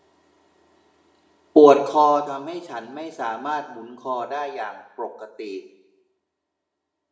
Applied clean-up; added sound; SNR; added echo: none; none; none; reverberation time 0.7 s.